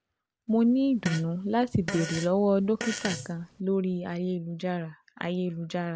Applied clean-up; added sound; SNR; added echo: none; Fart; 11 dB; none.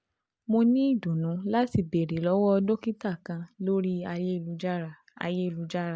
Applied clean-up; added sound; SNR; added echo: none; none; none; none.